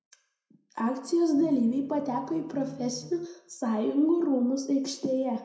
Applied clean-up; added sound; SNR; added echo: none; Bass guitar; 18 dB; reverberation time 0.5 s.